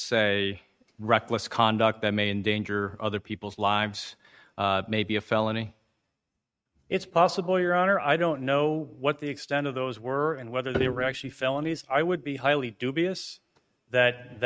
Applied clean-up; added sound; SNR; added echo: neural mask model RNNoise.